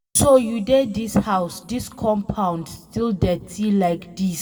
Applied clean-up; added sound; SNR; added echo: none; none; none; reverberation time 1.0 s.